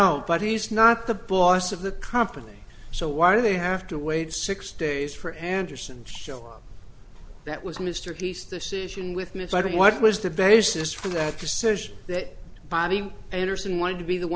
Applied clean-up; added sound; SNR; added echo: none; none; none; none.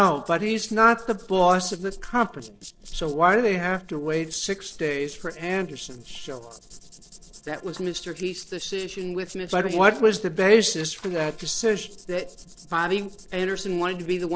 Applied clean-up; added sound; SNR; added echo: neural separator model SepFormer DNS4.